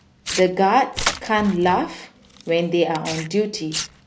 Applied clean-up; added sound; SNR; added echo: none; Tearing; 10 dB; none.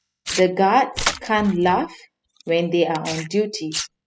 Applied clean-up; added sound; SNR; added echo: classical method spectral subtraction.